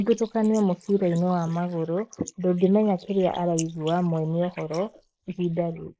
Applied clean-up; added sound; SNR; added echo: neural mask model Resemble Enhance denoiser.